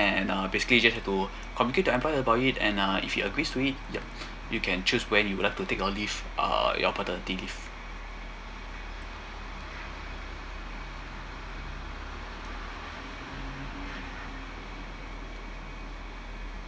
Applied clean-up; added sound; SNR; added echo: none; none; none; none.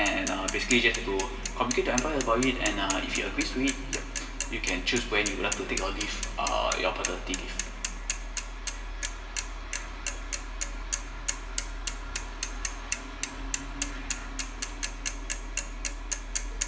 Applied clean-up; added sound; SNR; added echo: none; Mechanisms / Bicycle; 6 dB; reverberation time 2.3 s.